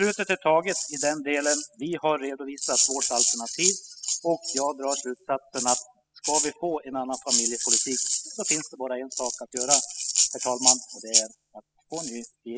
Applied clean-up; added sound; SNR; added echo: classical method spectral subtraction.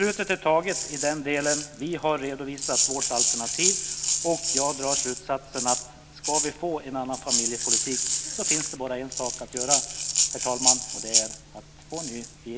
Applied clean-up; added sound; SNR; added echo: none; Rattle (instrument); -2 dB; none.